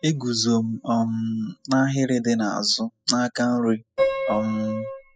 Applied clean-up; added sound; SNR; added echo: classical method spectral subtraction.